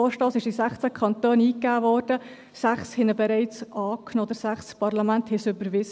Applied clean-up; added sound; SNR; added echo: none; none; none; none.